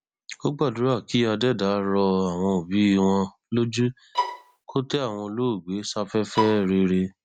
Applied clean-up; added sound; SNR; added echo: none; Bowed string instrument; 5 dB; none.